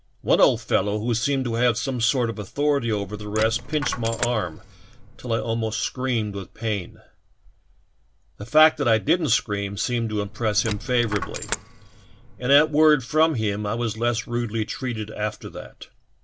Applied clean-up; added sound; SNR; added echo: none; Coin (dropping); 10 dB; none.